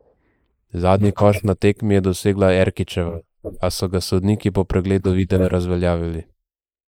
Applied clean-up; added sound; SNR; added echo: neural mask model Resemble Enhance denoiser.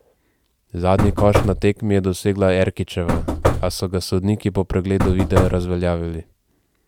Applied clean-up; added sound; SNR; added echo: none; Knock / Wood; 1 dB; none.